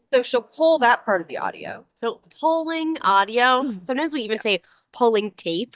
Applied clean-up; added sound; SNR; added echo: neural mask model DeepFilterNet 3.